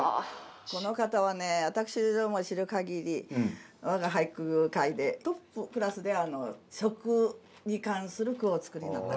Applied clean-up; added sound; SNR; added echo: none; none; none; none.